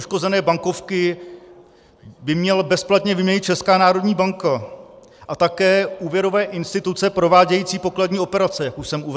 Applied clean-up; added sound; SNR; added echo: none; none; none; none.